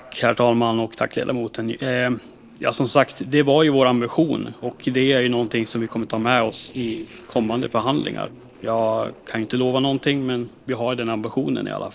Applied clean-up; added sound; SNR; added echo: neural separator model SepFormer DNS4.